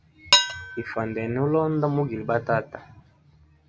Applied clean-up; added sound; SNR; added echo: none; Dishes, pots, and pans; 2 dB; none.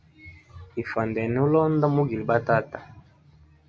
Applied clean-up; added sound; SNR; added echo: none; none; none; none.